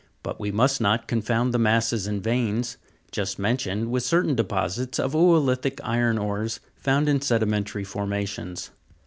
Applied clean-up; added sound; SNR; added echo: none; none; none; none.